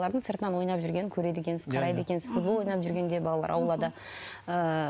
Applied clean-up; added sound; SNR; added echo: none; none; none; none.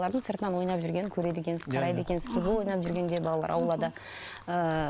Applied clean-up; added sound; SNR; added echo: none; Chewing, mastication; 17 dB; none.